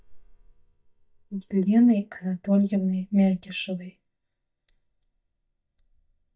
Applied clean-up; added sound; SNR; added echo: neural mask model DeepFilterNet 3.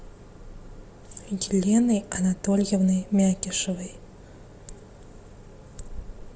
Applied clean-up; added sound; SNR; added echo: none; none; none; none.